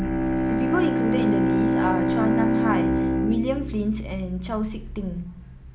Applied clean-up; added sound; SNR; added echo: none; Bowed string instrument; -3 dB; none.